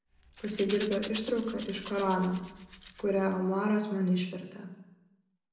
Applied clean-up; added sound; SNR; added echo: none; Rattle / Rattle (instrument); 0 dB; reverberation time 0.8 s.